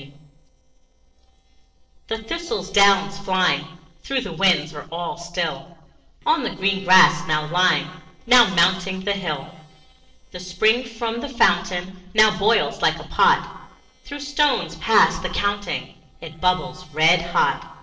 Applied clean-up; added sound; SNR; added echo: neural separator model SepFormer DNS4.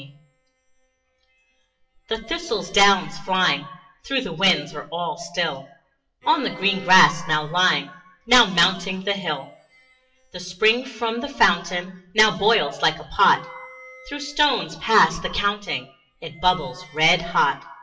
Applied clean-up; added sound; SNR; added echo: classical method WPE with log-MMSE.